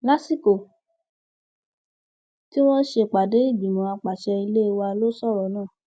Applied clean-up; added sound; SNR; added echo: none; none; none; none.